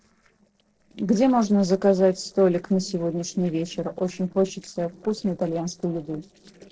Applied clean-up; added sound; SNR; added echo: neural separator model SepFormer DNS4.